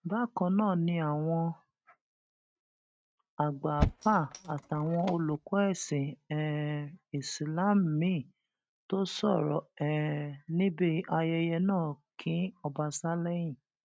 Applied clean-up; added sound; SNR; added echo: neural mask model RNNoise.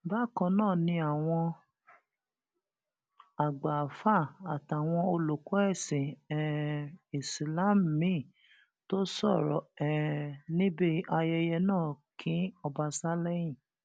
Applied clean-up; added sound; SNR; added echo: none; none; none; none.